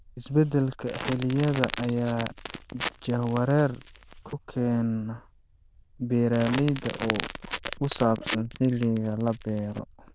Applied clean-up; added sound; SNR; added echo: neural diffusion model UNIVERSE++.